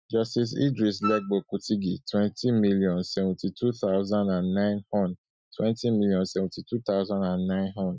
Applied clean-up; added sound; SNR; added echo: classical method Wiener filter.